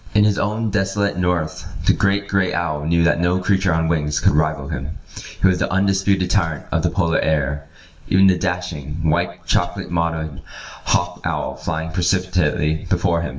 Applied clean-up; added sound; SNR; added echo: none; none; none; reverberation time 0.6 s.